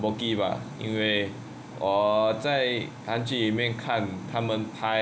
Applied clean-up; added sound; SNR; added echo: none; none; none; none.